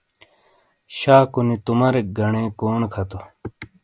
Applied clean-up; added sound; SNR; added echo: none; none; none; none.